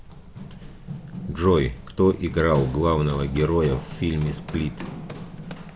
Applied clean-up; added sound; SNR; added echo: none; Run; 12 dB; none.